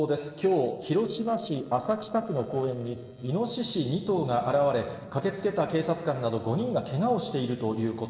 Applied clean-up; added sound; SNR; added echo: neural separator model SepFormer DNS4.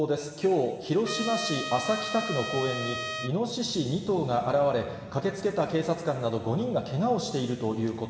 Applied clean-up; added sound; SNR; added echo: none; Trumpet; 7 dB; reverberation time 2.8 s.